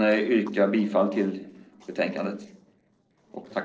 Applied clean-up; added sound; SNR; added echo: neural separator model SepFormer DNS4.